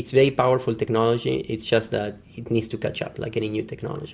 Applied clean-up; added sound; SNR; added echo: none; none; none; none.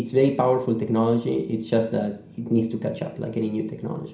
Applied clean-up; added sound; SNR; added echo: none; none; none; reverberation time 0.5 s.